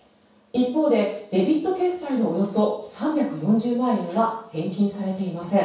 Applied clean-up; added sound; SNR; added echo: none; none; none; reverberation time 0.7 s.